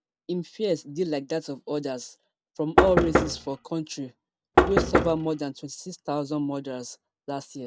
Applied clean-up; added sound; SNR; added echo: none; Knock; -5 dB; none.